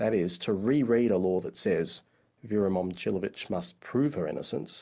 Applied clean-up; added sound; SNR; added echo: none; none; none; none.